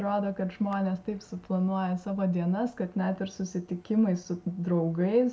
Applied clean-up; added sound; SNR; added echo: none; none; none; none.